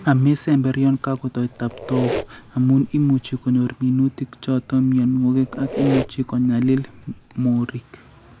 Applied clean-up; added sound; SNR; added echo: none; Squeak; 12 dB; none.